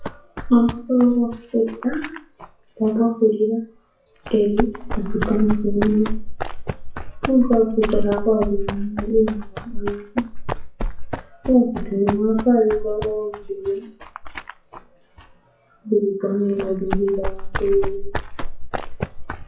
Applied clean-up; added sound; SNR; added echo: classical method WPE with log-MMSE.